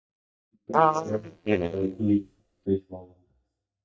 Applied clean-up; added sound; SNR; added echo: neural mask model DeepFilterNet 3.